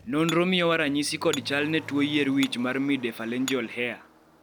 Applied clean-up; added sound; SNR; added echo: none; Motor vehicle (road) + Hammer; 16 dB; none.